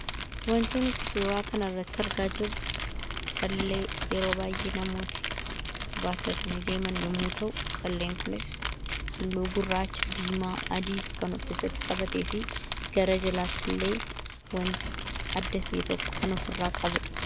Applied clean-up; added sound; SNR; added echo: none; Crumpling, crinkling; 0 dB; none.